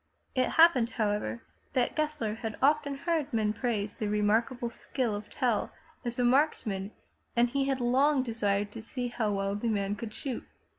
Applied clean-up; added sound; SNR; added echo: none; none; none; none.